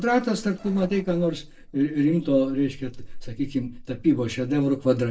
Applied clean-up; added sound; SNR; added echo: neural separator model SepFormer DNS4.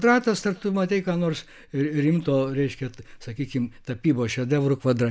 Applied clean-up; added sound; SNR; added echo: none; none; none; none.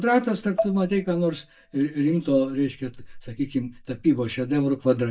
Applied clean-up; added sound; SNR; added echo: neural mask model DeepFilterNet 3.